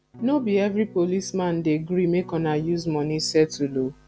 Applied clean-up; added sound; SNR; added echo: none; Electric guitar / Strum; 19 dB; none.